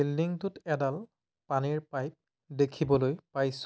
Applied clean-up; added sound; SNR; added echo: none; none; none; none.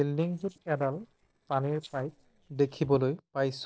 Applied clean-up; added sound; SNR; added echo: neural separator model SepFormer DNS4.